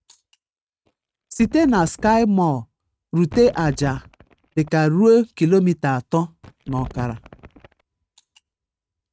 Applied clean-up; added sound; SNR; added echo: neural mask model RNNoise.